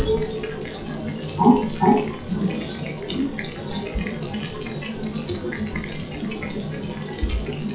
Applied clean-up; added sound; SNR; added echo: classical method WPE with log-MMSE.